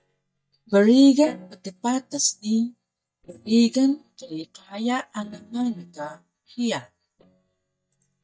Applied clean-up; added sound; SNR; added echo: neural mask model DeepFilterNet 3.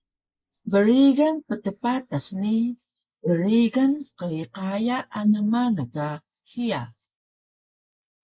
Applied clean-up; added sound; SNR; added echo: neural mask model Resemble Enhance denoiser.